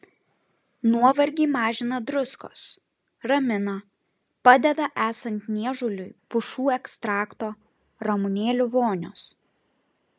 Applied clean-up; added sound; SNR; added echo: none; none; none; none.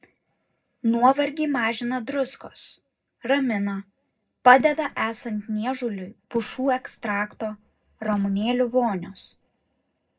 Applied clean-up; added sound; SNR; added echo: neural separator model SepFormer DNS4.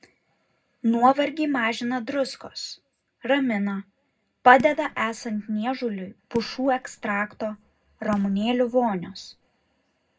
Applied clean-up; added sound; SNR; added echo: none; Fireworks; 19 dB; reverberation time 0.3 s.